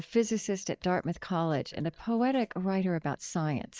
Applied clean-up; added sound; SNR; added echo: neural mask model DeepFilterNet 3.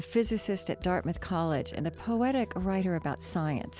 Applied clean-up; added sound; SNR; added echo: none; none; none; none.